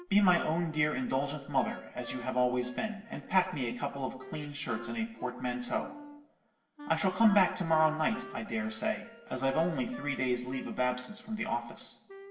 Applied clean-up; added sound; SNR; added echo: none; Wind instrument, woodwind instrument; 18 dB; reverberation time 0.8 s.